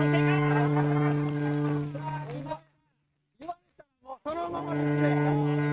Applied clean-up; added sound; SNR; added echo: neural mask model RNNoise.